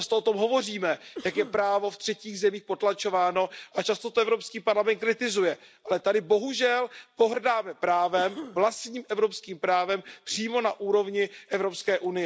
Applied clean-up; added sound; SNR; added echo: none; Cough; 16 dB; none.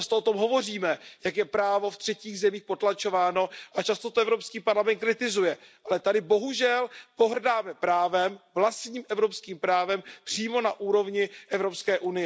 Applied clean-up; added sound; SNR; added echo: none; none; none; none.